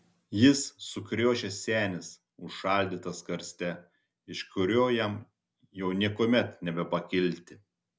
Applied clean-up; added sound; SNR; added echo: none; none; none; none.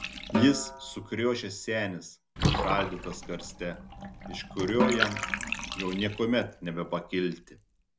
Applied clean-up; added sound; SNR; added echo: none; Bathtub (filling or washing) / Water + Snare drum; 2 dB; none.